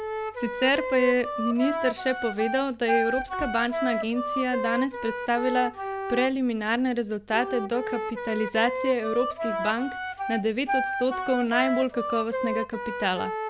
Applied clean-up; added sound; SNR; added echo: none; Wind instrument, woodwind instrument; 4 dB; none.